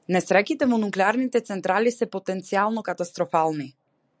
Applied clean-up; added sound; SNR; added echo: none; none; none; none.